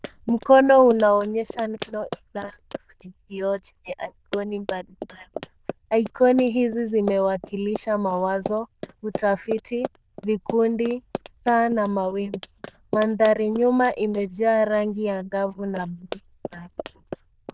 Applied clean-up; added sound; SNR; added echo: neural diffusion model UNIVERSE++.